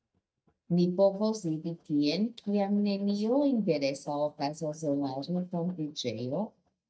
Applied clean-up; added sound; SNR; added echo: neural mask model DeepFilterNet 3.